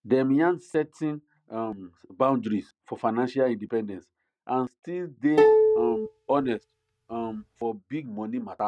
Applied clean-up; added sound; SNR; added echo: neural mask model RNNoise.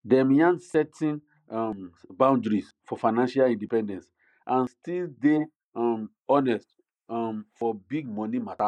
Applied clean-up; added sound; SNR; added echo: neural mask model Resemble Enhance denoiser.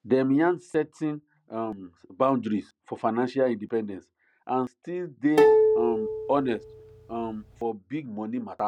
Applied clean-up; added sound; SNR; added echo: none; Plucked string instrument; -4 dB; none.